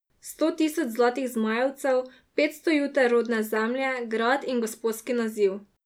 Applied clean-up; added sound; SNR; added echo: none; none; none; none.